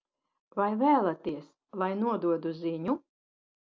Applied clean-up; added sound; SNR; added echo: none; none; none; none.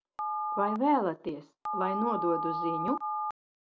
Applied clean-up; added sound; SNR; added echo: none; Telephone; 2 dB; none.